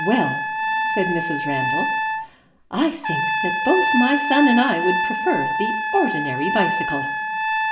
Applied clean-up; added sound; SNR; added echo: none; Trumpet; 0 dB; reverberation time 2.3 s.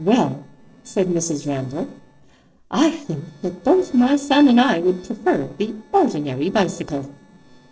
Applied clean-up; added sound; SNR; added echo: neural separator model SepFormer DNS4.